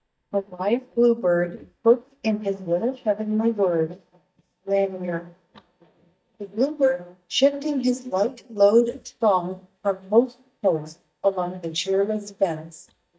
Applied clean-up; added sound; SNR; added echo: neural mask model DeepFilterNet 3.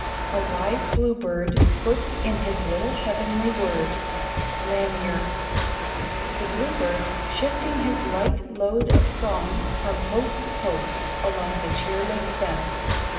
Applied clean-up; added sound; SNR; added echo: none; Mechanisms; -2 dB; reverberation time 1.2 s.